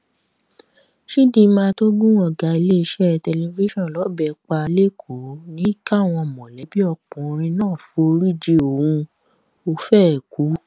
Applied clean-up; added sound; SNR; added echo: none; none; none; none.